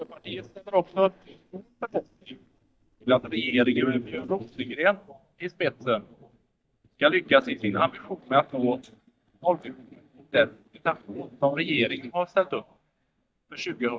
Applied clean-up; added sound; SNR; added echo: neural mask model DeepFilterNet 3.